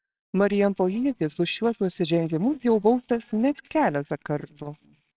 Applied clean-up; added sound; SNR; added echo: neural separator model SepFormer WHAMR!.